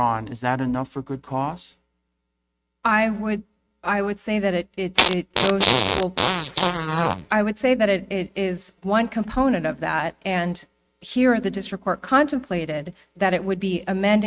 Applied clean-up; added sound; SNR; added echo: neural mask model RNNoise.